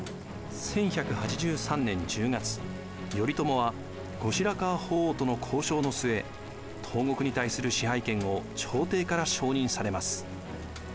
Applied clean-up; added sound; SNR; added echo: none; Boiling; 19 dB; none.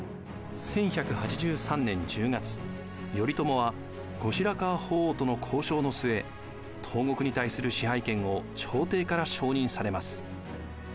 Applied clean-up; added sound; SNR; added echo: none; none; none; none.